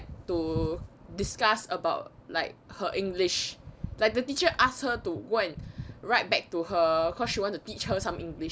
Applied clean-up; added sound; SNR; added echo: none; none; none; none.